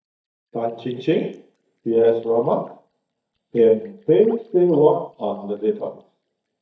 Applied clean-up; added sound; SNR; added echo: neural mask model DeepFilterNet 3.